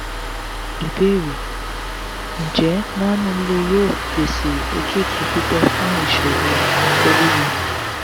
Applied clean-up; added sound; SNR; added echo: none; Engine starting; -1 dB; none.